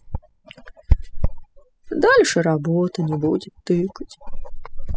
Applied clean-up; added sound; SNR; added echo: classical method spectral subtraction.